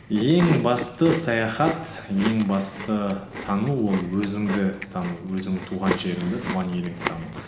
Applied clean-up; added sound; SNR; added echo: none; Chewing, mastication; 9 dB; none.